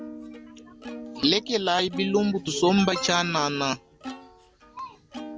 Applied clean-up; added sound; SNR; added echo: none; Plucked string instrument + Alarm; 13 dB; none.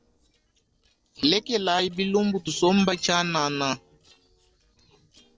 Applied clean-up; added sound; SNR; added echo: neural separator model SepFormer DNS4.